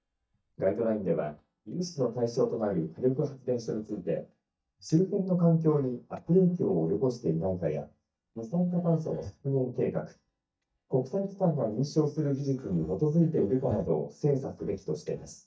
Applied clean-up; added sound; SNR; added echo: neural mask model DeepFilterNet 3.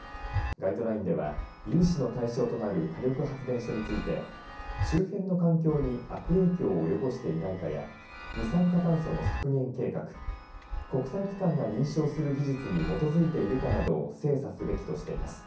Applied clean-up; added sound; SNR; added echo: none; Chime; 9 dB; reverberation time 0.6 s.